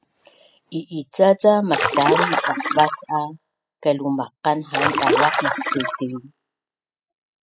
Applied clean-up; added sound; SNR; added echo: classical method spectral subtraction.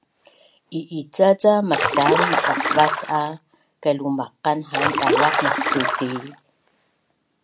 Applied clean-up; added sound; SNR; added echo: none; Stream; -2 dB; none.